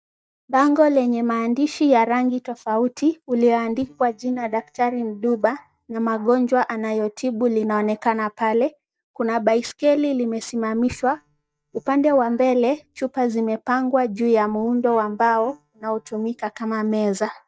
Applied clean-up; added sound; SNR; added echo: neural mask model DeepFilterNet 3.